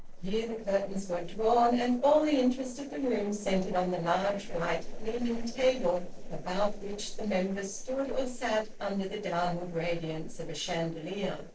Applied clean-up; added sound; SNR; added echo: neural separator model SepFormer DNS4.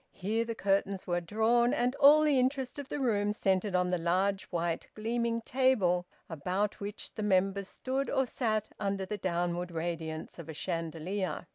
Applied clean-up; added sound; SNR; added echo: none; none; none; none.